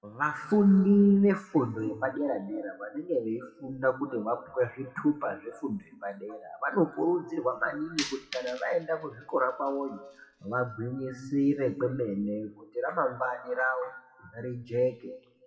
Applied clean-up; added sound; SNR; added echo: classical method WPE with log-MMSE.